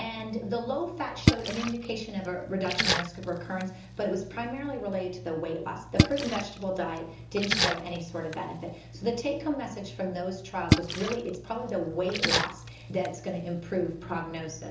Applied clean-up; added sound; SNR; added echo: none; Splash, splatter; 0 dB; reverberation time 0.6 s.